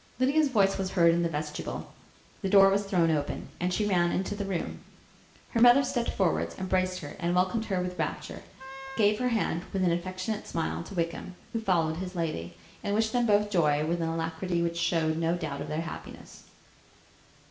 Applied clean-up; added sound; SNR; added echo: none; Wind instrument, woodwind instrument; 15 dB; reverberation time 0.7 s.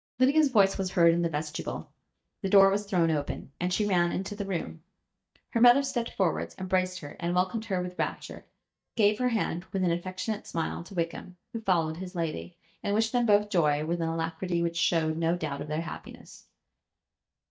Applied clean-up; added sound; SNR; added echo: neural mask model DeepFilterNet 3.